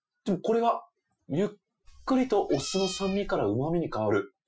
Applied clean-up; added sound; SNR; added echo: classical method Wiener filter.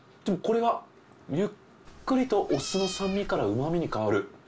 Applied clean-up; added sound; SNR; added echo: none; Meow; 13 dB; none.